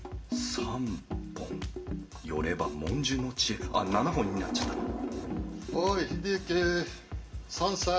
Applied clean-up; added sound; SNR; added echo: none; Drum kit; 10 dB; reverberation time 0.4 s.